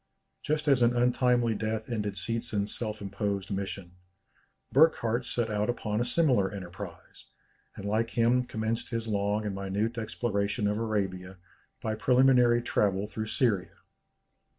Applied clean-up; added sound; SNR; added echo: none; none; none; none.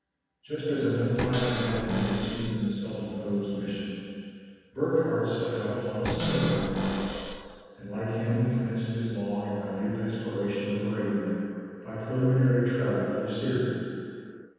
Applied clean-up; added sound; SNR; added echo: none; Cupboard open or close / Door; 5 dB; reverberation time 2.1 s.